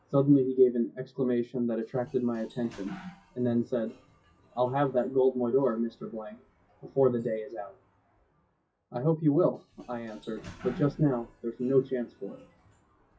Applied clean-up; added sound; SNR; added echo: classical method WPE with log-MMSE.